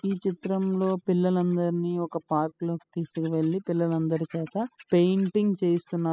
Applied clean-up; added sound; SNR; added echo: classical method spectral subtraction.